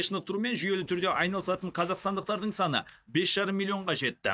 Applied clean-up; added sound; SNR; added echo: neural mask model DeepFilterNet 3.